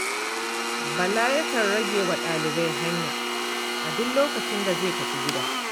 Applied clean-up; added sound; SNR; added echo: none; Domestic sounds, home sounds; -1 dB; none.